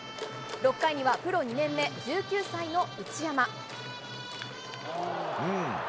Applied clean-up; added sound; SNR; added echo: none; none; none; none.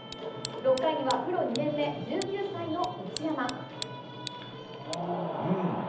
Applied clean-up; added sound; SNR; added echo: none; Tick; 14 dB; reverberation time 0.8 s.